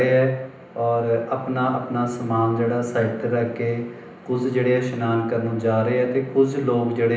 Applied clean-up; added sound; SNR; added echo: none; none; none; reverberation time 0.8 s.